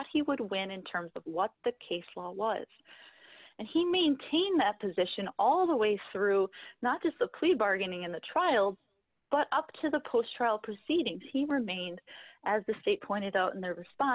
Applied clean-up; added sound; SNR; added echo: none; none; none; none.